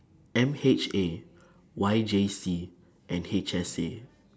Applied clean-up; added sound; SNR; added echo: none; none; none; none.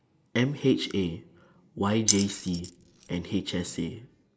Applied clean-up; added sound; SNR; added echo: neural mask model Resemble Enhance denoiser.